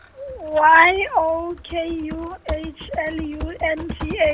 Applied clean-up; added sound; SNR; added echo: none; Typing; 14 dB; none.